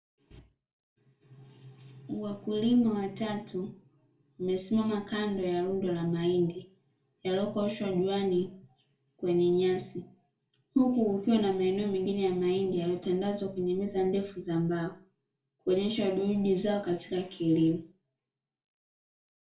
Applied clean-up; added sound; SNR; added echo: none; none; none; reverberation time 0.3 s.